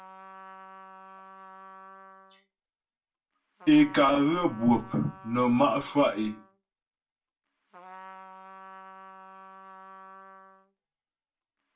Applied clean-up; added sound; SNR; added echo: none; Trumpet; 19 dB; reverberation time 0.2 s.